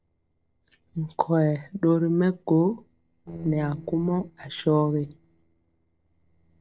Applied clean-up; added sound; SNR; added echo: neural separator model SepFormer DNS4.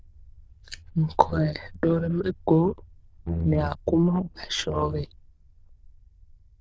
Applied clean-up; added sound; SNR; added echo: neural diffusion model UNIVERSE++.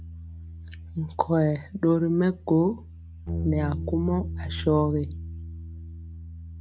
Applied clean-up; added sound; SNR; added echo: none; Bass guitar; 8 dB; none.